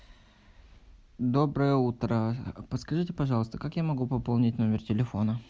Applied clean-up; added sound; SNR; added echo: none; none; none; none.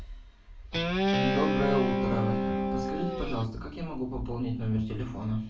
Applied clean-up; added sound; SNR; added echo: none; Guitar; -3 dB; reverberation time 0.4 s.